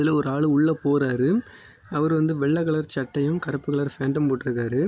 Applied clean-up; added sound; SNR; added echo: none; none; none; none.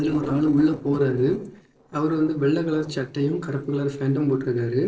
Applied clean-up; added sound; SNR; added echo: neural separator model SepFormer DNS4.